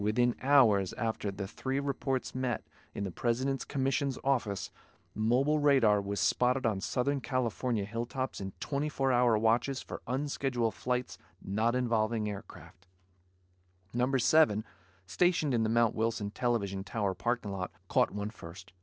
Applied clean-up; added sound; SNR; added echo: neural separator model SepFormer DNS4.